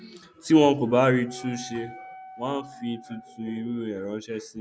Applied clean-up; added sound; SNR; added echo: none; Wind instrument, woodwind instrument; 20 dB; none.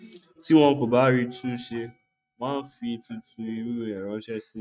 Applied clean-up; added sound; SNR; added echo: neural mask model RNNoise.